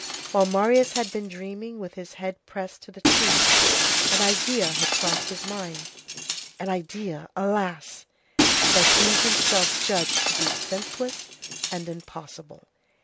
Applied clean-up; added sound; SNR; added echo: none; Shatter; -4 dB; none.